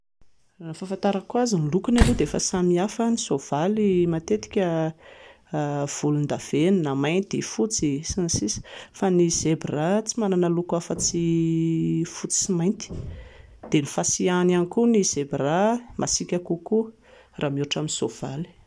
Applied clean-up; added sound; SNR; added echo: none; Slam; -2 dB; none.